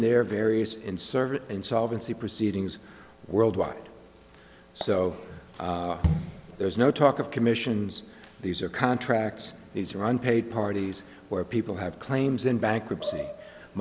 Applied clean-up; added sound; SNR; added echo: none; none; none; none.